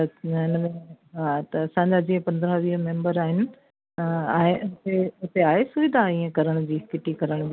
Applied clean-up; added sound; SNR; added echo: none; none; none; none.